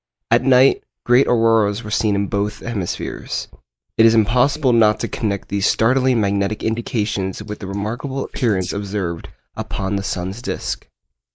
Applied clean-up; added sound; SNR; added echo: neural mask model Resemble Enhance denoiser.